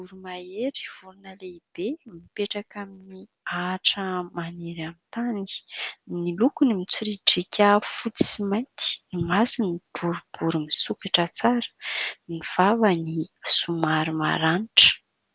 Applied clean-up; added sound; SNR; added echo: none; none; none; none.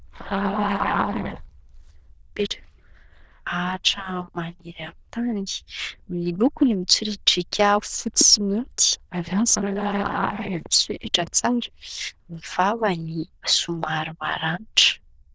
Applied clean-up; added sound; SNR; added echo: neural diffusion model UNIVERSE++.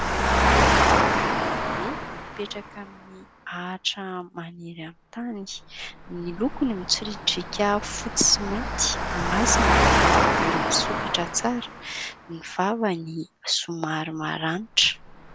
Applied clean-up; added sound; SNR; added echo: none; Engine; -3 dB; none.